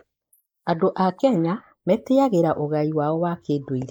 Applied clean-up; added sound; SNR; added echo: neural mask model Resemble Enhance denoiser.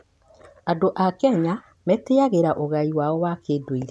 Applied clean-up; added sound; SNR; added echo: none; none; none; none.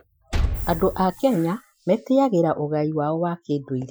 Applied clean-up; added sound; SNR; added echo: classical method Wiener filter.